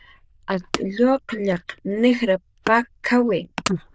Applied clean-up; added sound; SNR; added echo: neural diffusion model UNIVERSE++.